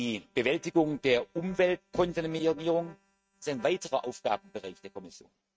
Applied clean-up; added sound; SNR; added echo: neural mask model RNNoise.